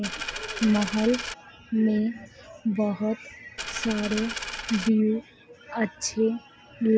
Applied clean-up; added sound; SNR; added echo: none; Coin (dropping); 7 dB; none.